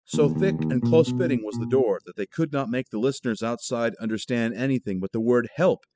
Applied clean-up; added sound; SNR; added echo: classical method spectral subtraction.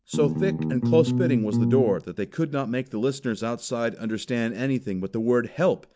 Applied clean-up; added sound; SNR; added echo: none; Bass guitar; -1 dB; none.